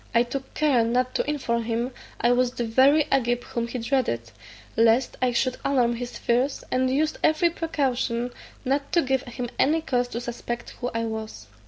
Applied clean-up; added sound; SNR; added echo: none; none; none; none.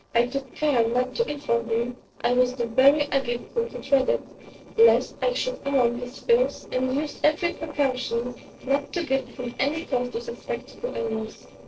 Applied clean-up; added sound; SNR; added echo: neural separator model SepFormer DNS4.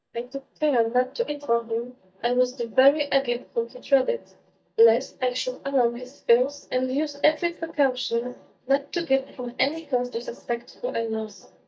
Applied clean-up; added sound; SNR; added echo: neural mask model DeepFilterNet 3.